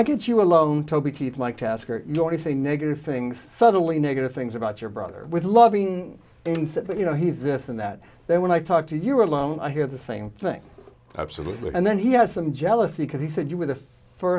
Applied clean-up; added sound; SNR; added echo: none; none; none; none.